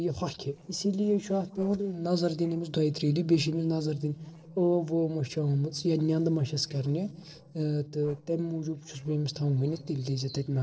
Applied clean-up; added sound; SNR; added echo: neural separator model SepFormer DNS4.